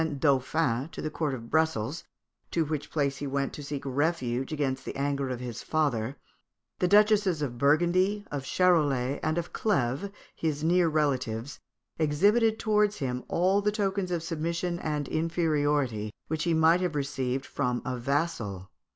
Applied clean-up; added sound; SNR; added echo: none; none; none; none.